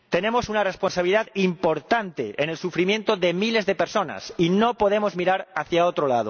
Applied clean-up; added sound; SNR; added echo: none; none; none; none.